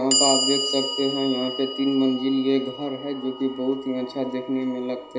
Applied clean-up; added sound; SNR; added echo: none; Clock; 4 dB; reverberation time 0.5 s.